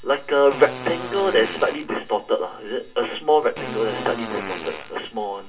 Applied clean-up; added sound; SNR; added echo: none; Fart; 11 dB; reverberation time 0.2 s.